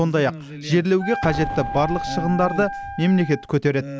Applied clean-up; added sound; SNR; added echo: none; Wind instrument, woodwind instrument + Explosion; 9 dB; none.